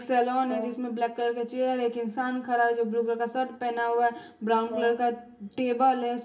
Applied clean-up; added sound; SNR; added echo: none; Brass instrument; 13 dB; reverberation time 0.6 s.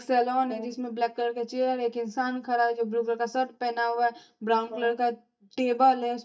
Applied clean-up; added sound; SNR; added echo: neural mask model DeepFilterNet 3.